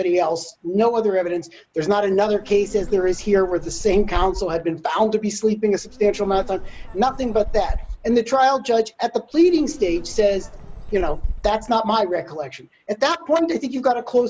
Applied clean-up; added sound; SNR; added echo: none; Insect; 9 dB; none.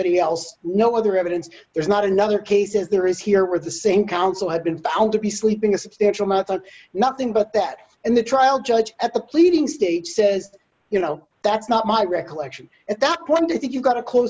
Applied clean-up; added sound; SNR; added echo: none; none; none; none.